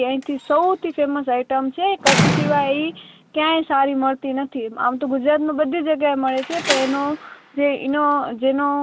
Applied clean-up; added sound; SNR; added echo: none; Slam; 8 dB; none.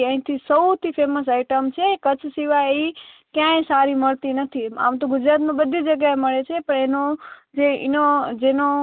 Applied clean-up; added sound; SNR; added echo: none; none; none; none.